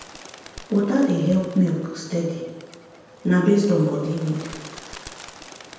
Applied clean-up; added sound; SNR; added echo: none; Bird; 19 dB; reverberation time 1.1 s.